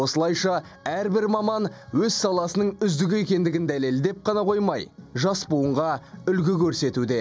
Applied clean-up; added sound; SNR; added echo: none; none; none; none.